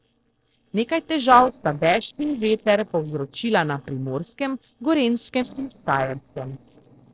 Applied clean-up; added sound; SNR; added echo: neural separator model SepFormer DNS4.